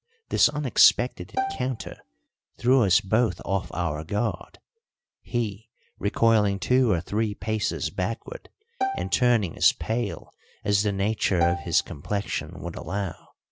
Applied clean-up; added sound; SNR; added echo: none; Bowed string instrument; 6 dB; none.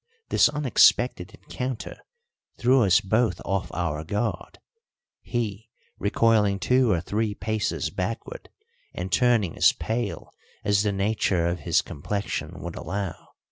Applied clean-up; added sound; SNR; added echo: none; none; none; none.